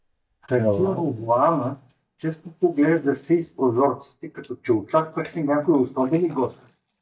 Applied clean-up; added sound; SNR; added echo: neural mask model DeepFilterNet 3.